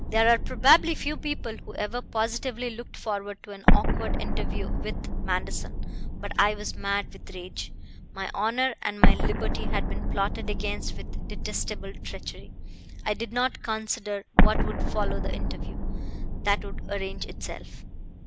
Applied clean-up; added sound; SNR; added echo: none; Explosion; -5 dB; none.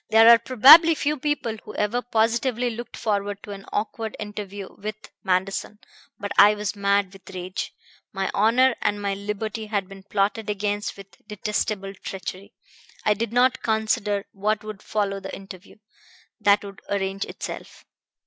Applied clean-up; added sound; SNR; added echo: none; none; none; none.